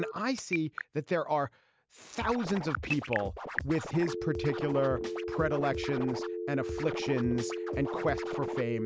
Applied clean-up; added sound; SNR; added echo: none; Scratching (performance technique) + Telephone; 4 dB; none.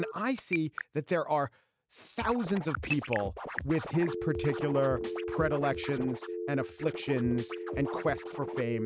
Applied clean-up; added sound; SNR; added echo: neural mask model RNNoise.